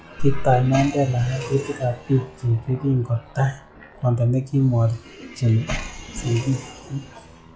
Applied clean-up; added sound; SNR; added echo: classical method log-MMSE.